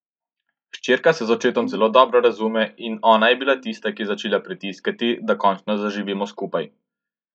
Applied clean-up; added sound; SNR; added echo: classical method log-MMSE.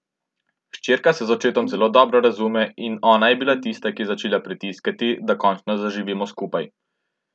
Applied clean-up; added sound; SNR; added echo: none; Bowed string instrument; 16 dB; none.